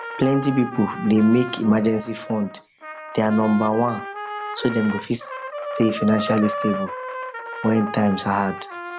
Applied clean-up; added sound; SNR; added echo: none; Trumpet; 10 dB; none.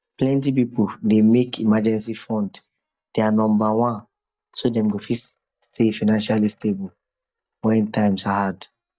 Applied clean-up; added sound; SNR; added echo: neural mask model DeepFilterNet 3.